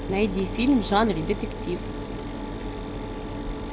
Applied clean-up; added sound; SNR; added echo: none; Mechanisms; 4 dB; none.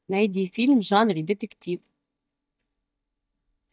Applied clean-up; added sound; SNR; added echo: neural mask model DeepFilterNet 3.